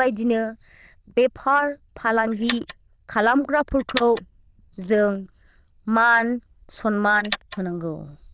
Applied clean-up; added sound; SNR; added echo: neural diffusion model UNIVERSE++.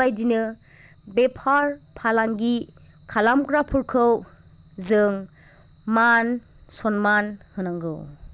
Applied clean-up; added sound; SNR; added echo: none; none; none; none.